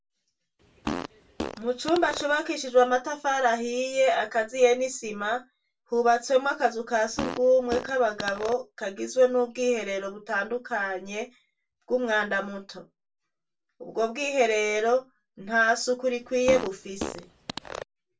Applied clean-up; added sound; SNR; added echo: none; Fart; 9 dB; reverberation time 0.2 s.